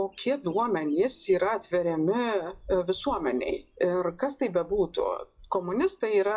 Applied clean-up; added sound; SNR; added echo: classical method WPE with log-MMSE.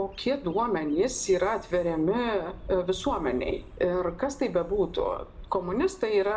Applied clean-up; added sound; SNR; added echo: none; Bird vocalization, bird call, bird song; 17 dB; reverberation time 1.1 s.